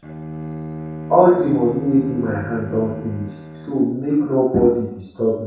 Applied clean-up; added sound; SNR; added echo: none; Bowed string instrument; 12 dB; reverberation time 0.7 s.